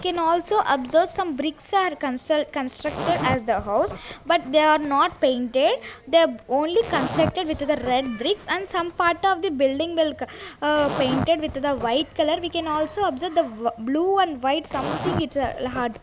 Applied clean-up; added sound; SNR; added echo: none; Zipper (clothing); 12 dB; none.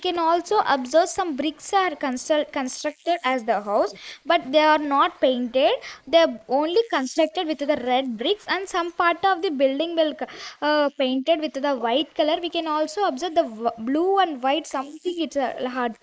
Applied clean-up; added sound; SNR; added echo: neural mask model Resemble Enhance denoiser.